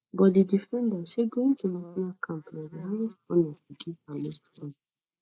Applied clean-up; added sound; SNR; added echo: neural mask model Resemble Enhance denoiser.